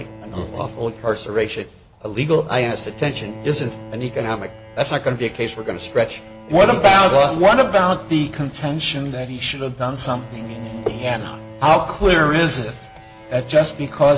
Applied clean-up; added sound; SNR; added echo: none; Bowed string instrument; 20 dB; none.